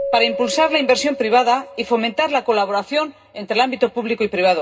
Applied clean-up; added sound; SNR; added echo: none; Keyboard (musical); 13 dB; reverberation time 0.2 s.